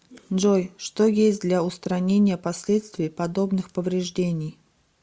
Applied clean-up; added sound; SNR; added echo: none; none; none; none.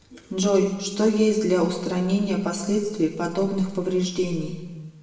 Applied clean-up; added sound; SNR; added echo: none; none; none; reverberation time 1.2 s.